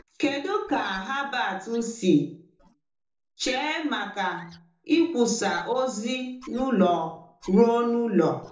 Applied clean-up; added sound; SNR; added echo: neural separator model SepFormer DNS4.